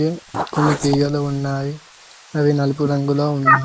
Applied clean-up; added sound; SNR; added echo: neural mask model Resemble Enhance denoiser.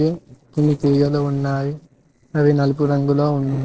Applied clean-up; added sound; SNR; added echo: neural separator model SepFormer DNS4.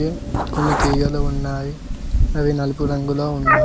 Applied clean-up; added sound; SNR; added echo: none; Meow; -2 dB; none.